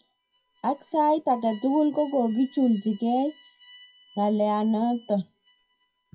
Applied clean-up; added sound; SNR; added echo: classical method WPE with log-MMSE.